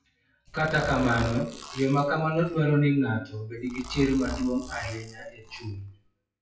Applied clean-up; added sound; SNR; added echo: classical method WPE with log-MMSE.